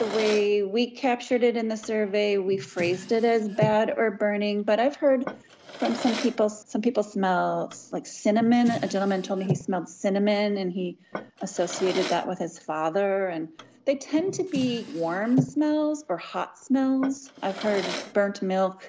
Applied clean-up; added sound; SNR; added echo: none; Drawer open or close; 13 dB; none.